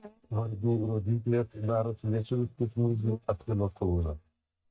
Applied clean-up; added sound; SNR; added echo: neural mask model DeepFilterNet 3.